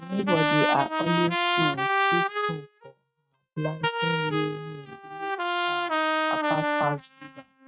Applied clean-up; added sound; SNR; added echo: neural mask model RNNoise.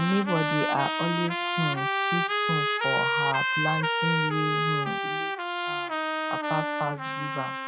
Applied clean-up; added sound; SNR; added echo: none; Trumpet; -3 dB; none.